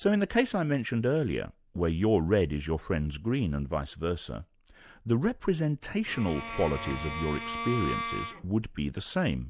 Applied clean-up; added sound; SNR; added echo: none; Bowed string instrument; 8 dB; none.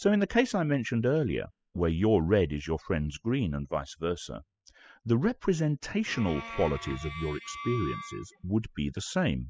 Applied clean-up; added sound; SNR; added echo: classical method spectral subtraction.